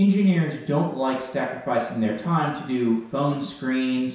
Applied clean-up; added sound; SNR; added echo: none; none; none; reverberation time 0.7 s.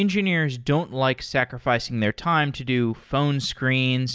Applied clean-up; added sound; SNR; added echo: none; none; none; none.